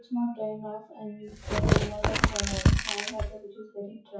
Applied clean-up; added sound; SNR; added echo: classical method WPE with log-MMSE.